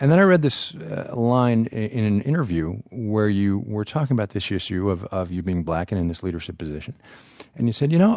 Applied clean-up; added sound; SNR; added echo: none; none; none; none.